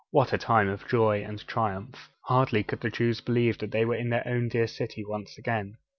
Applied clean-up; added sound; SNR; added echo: none; none; none; none.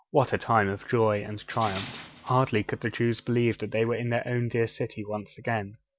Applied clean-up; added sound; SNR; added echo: none; Tools; 13 dB; none.